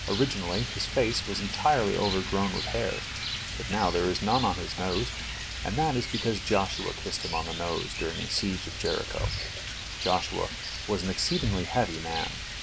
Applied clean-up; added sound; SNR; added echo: none; Rain; 5 dB; none.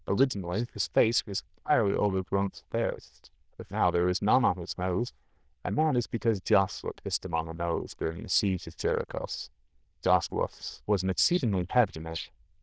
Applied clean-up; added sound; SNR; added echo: neural diffusion model UNIVERSE++.